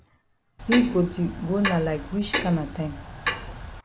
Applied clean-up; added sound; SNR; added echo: none; Clock; 3 dB; none.